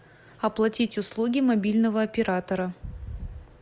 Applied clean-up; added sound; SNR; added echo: none; none; none; none.